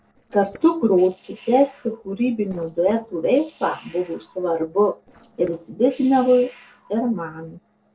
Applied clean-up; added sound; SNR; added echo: neural separator model SepFormer DNS4.